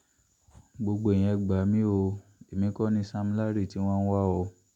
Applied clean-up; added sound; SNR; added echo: none; none; none; none.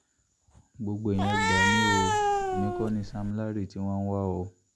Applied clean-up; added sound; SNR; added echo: none; Cat; -4 dB; none.